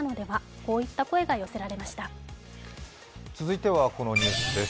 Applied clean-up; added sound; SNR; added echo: none; none; none; none.